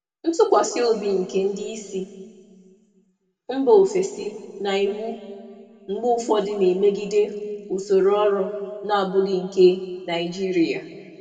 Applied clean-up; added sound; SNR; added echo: none; none; none; reverberation time 1.8 s.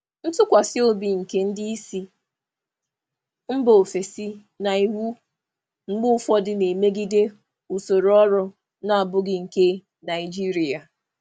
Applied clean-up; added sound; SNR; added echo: none; none; none; none.